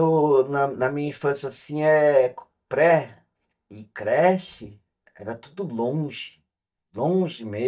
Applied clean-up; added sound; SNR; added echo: neural mask model DeepFilterNet 3.